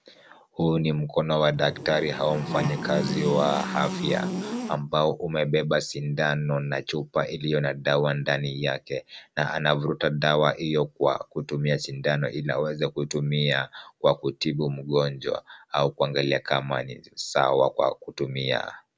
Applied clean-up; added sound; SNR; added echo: none; Buzz; 5 dB; none.